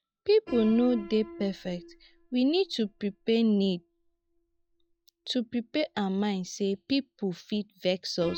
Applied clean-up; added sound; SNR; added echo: classical method log-MMSE.